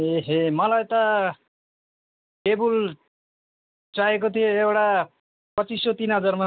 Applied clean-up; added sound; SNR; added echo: none; none; none; none.